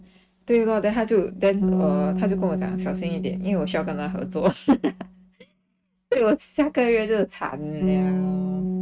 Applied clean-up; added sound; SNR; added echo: neural mask model RNNoise.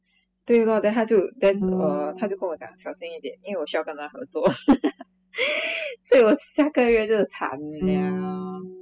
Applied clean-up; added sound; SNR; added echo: classical method spectral subtraction.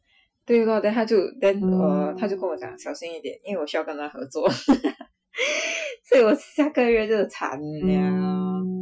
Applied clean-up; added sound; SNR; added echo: classical method Wiener filter.